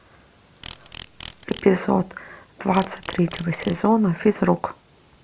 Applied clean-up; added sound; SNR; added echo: none; Insect; 18 dB; none.